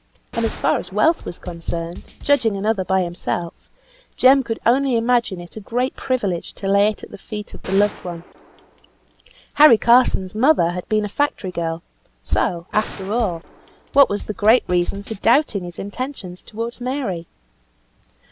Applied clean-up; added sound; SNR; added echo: none; Bass drum / Snare drum / Drum kit + Gunshot, gunfire; 15 dB; none.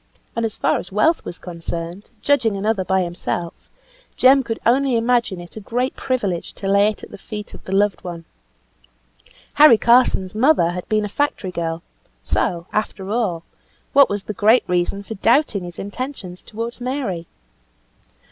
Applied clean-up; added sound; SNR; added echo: none; none; none; none.